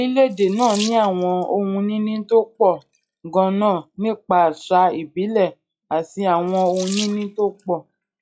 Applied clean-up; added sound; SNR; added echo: classical method log-MMSE.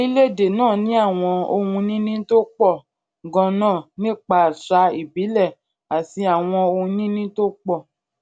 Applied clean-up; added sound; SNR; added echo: none; none; none; none.